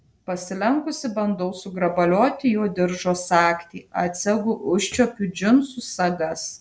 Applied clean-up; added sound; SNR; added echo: none; none; none; none.